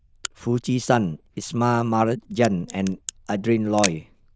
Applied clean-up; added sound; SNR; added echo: neural diffusion model UNIVERSE++.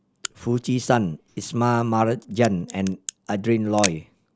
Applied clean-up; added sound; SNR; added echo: none; Crack; 13 dB; none.